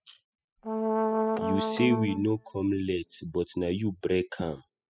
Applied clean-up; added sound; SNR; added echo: classical method spectral subtraction.